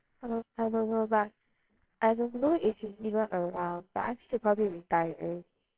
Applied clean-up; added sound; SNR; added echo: neural separator model SepFormer WHAMR!.